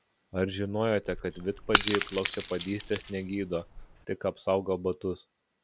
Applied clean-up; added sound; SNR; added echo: none; Shatter / Crushing; -1 dB; none.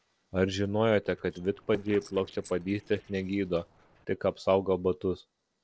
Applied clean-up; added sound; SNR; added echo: neural separator model SepFormer DNS4.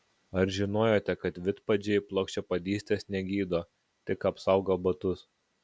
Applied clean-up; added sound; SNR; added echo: none; none; none; none.